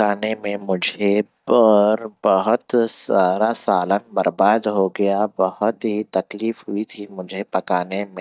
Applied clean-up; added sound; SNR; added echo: neural mask model DeepFilterNet 3.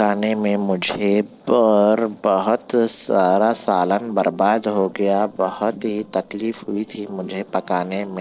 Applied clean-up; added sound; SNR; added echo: neural separator model SepFormer DNS4.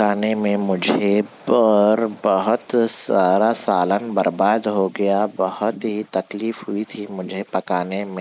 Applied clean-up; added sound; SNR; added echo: neural mask model Resemble Enhance denoiser.